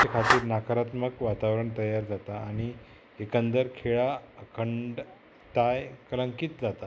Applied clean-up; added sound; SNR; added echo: none; Clapping; 6 dB; none.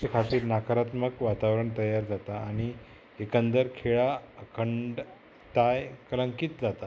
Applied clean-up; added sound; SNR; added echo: neural mask model Resemble Enhance denoiser.